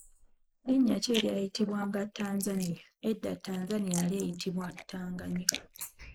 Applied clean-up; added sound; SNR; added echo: neural mask model Resemble Enhance denoiser.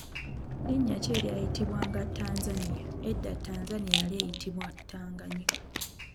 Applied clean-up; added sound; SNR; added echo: none; Sliding door + Rattle; -1 dB; none.